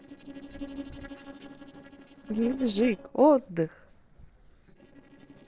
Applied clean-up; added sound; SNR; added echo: neural separator model SepFormer DNS4.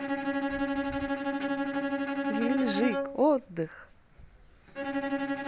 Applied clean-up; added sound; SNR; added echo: none; Bowed string instrument; -1 dB; none.